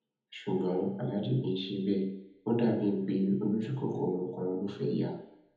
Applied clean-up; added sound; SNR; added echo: none; none; none; reverberation time 1.0 s.